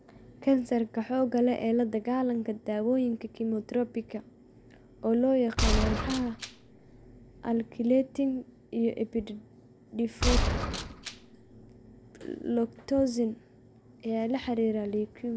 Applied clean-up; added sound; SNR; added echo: none; Gunshot, gunfire; 0 dB; none.